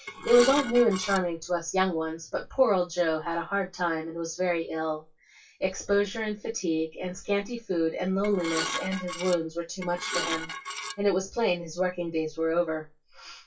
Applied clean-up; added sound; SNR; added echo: classical method WPE with log-MMSE.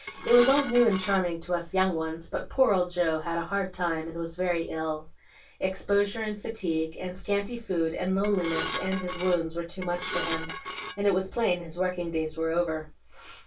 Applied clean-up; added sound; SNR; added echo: none; Dishes, pots, and pans / Glass; 7 dB; reverberation time 0.1 s.